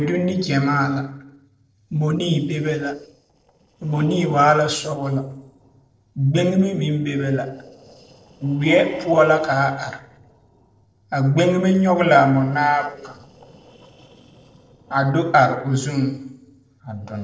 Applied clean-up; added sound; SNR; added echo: neural separator model SepFormer DNS4.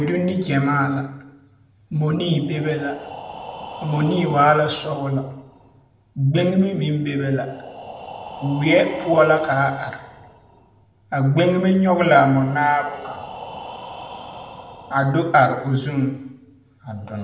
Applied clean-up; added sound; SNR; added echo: none; Breathing; 18 dB; reverberation time 0.7 s.